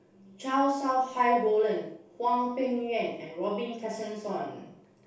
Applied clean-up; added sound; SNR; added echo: none; none; none; reverberation time 0.4 s.